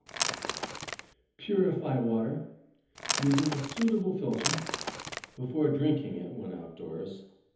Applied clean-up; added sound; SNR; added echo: none; Crackle / Crushing / Wood; 3 dB; reverberation time 1.0 s.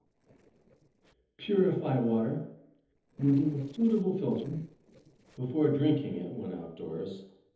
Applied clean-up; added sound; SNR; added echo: neural separator model SepFormer DNS4.